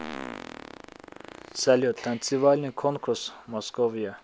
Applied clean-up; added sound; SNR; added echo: none; Fart; 17 dB; none.